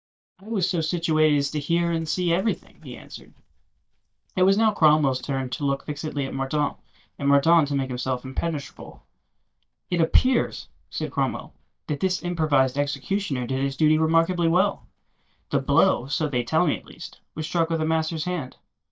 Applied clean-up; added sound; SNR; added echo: neural mask model DeepFilterNet 3.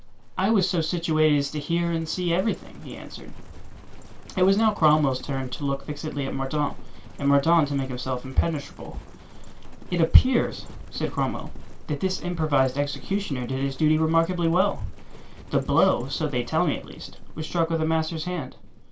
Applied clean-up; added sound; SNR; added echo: none; Livestock, farm animals, working animals; 11 dB; reverberation time 0.2 s.